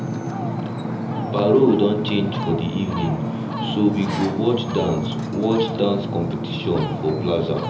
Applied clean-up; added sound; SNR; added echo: none; Ocean; 3 dB; reverberation time 0.8 s.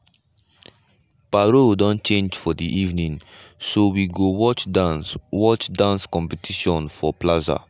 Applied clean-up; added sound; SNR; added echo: none; none; none; none.